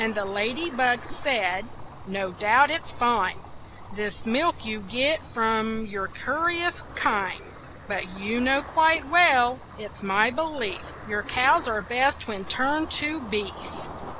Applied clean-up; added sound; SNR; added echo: none; Ocean; 13 dB; none.